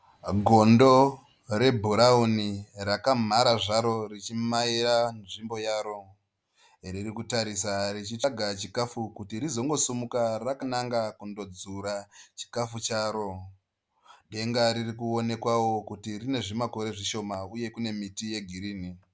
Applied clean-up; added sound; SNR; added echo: none; none; none; none.